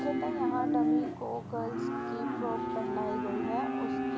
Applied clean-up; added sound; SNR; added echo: none; Livestock, farm animals, working animals; -5 dB; none.